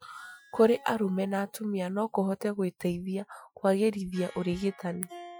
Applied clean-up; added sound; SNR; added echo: classical method Wiener filter.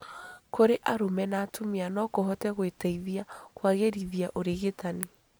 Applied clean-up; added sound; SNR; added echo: none; none; none; none.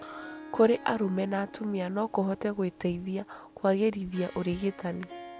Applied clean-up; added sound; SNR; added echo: none; Harp; 18 dB; none.